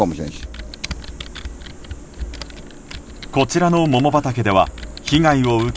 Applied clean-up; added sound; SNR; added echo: none; Computer keyboard; 12 dB; none.